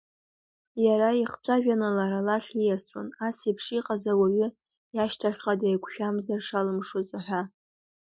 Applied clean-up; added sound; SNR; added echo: none; none; none; none.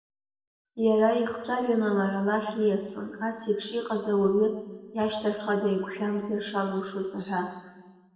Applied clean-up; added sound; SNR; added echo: none; none; none; reverberation time 1.3 s.